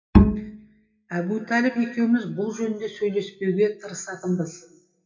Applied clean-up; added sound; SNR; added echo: classical method WPE with log-MMSE.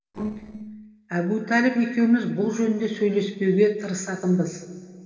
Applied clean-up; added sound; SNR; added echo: neural separator model SepFormer DNS4.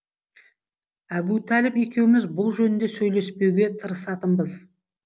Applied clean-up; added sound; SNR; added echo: none; none; none; none.